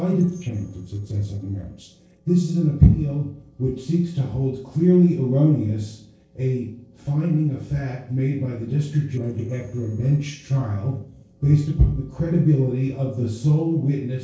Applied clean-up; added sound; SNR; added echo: neural separator model SepFormer DNS4.